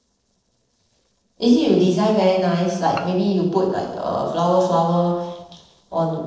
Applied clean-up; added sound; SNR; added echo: neural separator model SepFormer DNS4.